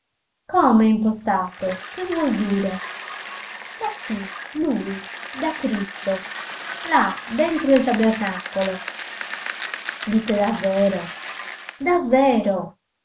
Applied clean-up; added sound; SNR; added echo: none; Bicycle; 11 dB; none.